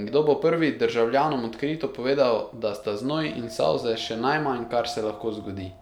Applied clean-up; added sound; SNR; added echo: none; Wind; 20 dB; none.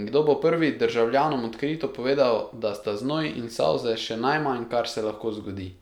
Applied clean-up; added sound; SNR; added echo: none; none; none; none.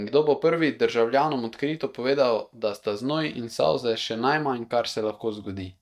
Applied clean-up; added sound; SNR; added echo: neural mask model DeepFilterNet 3.